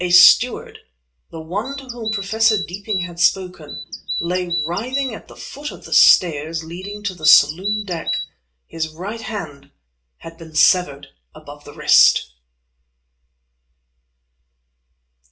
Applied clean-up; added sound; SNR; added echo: none; Bird vocalization, bird call, bird song; 4 dB; reverberation time 0.3 s.